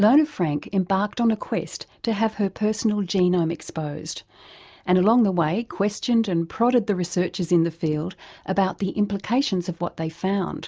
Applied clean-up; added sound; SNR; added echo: none; none; none; none.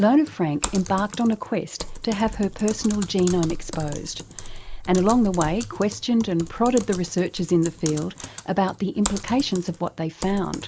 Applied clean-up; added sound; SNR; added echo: none; Typing; 12 dB; none.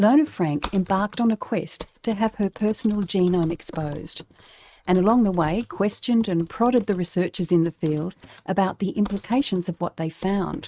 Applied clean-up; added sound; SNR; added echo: neural mask model RNNoise.